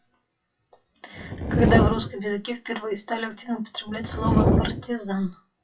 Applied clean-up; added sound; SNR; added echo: classical method WPE with log-MMSE.